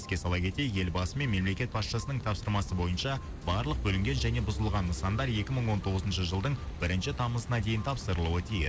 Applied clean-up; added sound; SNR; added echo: none; Car passing by / Idling / Accelerating, revving, vroom; 9 dB; none.